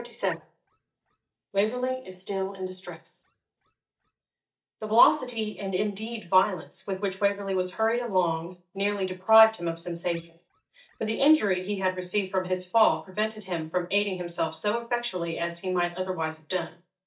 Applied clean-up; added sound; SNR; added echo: neural mask model DeepFilterNet 3.